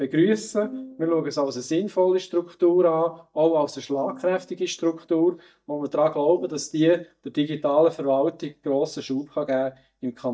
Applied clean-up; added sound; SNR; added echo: neural mask model DeepFilterNet 3.